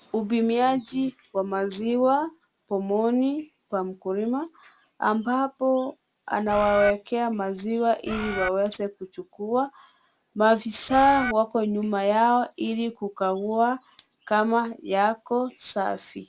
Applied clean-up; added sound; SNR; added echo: none; Bird; 6 dB; none.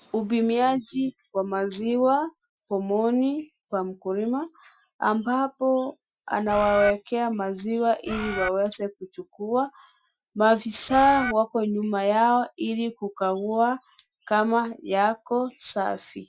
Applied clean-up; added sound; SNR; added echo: classical method Wiener filter.